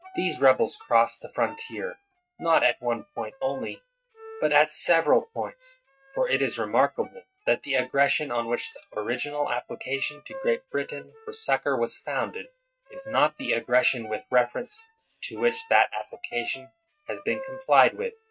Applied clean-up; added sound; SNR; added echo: neural mask model RNNoise.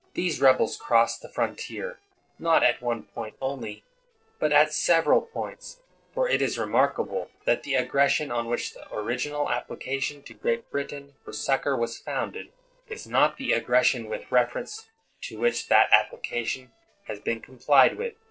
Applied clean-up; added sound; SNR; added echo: neural separator model SepFormer DNS4.